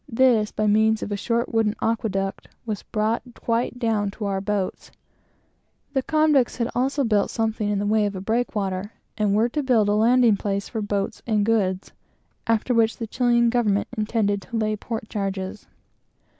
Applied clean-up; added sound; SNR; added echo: none; none; none; none.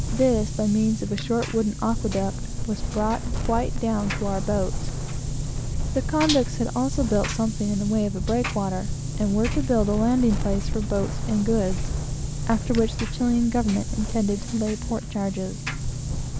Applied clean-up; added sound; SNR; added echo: none; Engine + Wind; 2 dB; none.